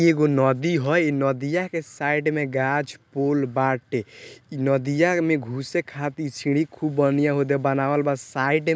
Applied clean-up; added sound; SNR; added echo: none; none; none; none.